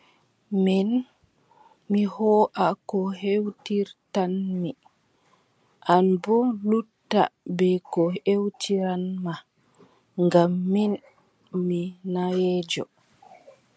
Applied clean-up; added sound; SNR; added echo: none; none; none; none.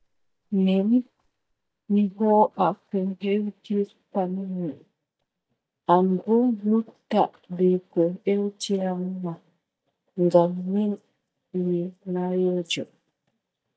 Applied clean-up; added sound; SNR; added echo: neural mask model DeepFilterNet 3.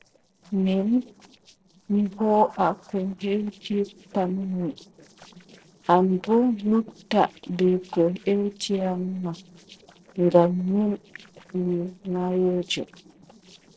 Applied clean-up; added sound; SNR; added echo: neural separator model SepFormer DNS4.